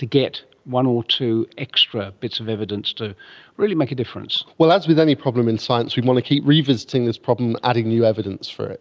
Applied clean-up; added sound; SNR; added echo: none; none; none; none.